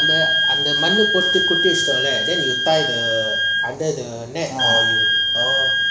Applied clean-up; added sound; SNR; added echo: none; Wind instrument, woodwind instrument; -4 dB; none.